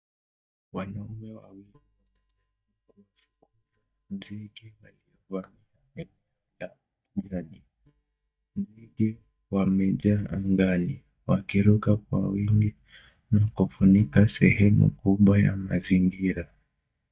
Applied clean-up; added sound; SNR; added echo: neural mask model DeepFilterNet 3.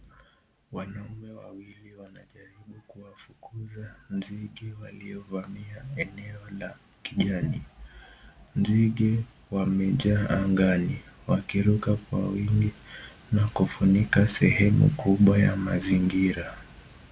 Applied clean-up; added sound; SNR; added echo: none; none; none; none.